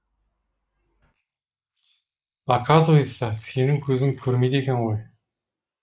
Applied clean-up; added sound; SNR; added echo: neural mask model Resemble Enhance denoiser.